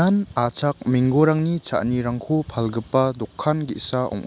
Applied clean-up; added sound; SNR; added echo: none; none; none; none.